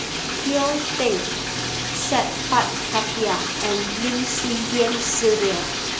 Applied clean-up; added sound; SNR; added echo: none; Bathtub (filling or washing); 2 dB; none.